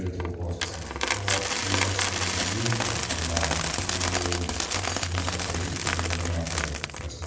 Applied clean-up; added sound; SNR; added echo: none; Coin (dropping); -2 dB; reverberation time 1.2 s.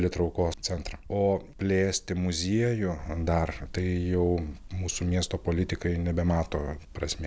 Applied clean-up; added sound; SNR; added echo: none; none; none; none.